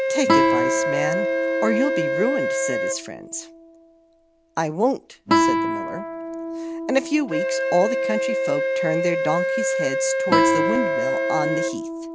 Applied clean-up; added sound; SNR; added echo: none; Wind instrument, woodwind instrument + Guitar; -4 dB; none.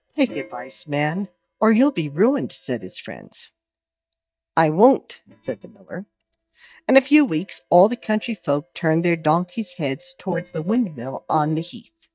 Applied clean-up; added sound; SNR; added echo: neural mask model DeepFilterNet 3.